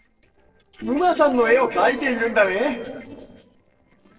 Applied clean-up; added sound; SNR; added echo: neural separator model SepFormer DNS4.